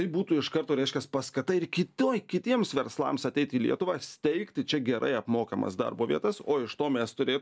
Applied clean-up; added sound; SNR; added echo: none; none; none; none.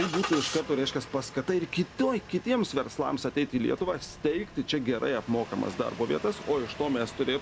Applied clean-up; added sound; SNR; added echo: none; Engine starting; 12 dB; none.